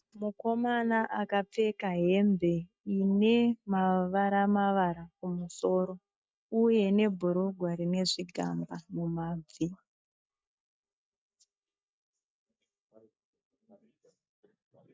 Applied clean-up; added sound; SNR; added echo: neural mask model DeepFilterNet 3.